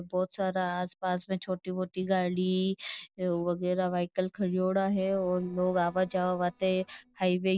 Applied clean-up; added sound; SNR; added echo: neural separator model SepFormer DNS4.